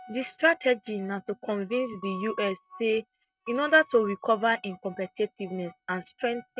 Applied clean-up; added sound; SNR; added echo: neural mask model RNNoise.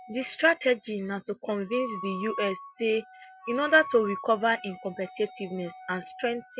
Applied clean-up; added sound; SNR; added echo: classical method Wiener filter.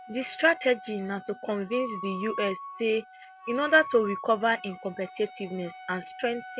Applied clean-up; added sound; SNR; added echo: none; Wind instrument, woodwind instrument; 13 dB; none.